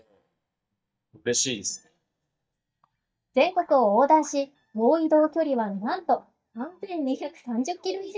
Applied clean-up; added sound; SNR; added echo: neural mask model DeepFilterNet 3.